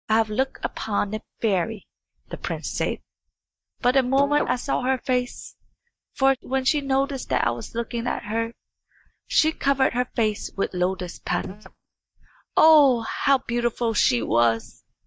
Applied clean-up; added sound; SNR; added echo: neural mask model DeepFilterNet 3.